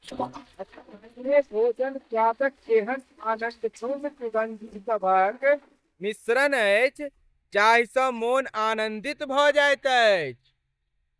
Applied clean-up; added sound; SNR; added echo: neural mask model DeepFilterNet 3.